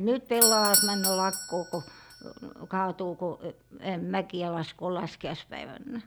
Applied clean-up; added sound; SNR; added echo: none; Doorbell; 2 dB; none.